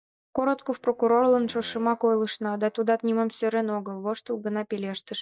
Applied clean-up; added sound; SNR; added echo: neural mask model DeepFilterNet 3.